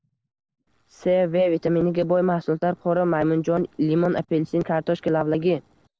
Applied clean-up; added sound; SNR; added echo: neural separator model SepFormer DNS4.